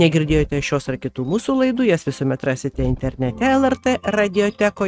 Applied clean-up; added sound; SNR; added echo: neural mask model RNNoise.